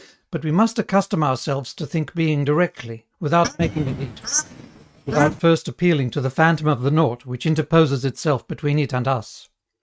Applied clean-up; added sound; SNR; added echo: neural mask model RNNoise.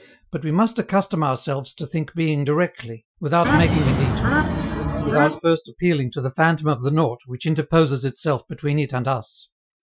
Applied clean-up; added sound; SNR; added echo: classical method Wiener filter.